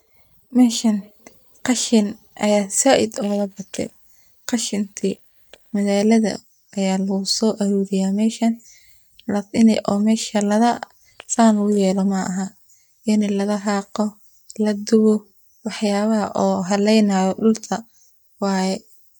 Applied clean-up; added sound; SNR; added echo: neural mask model DeepFilterNet 3.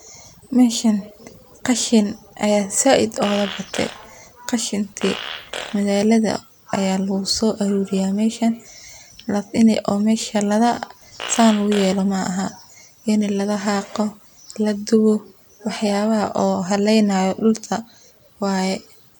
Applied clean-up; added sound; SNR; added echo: none; Fart; 12 dB; none.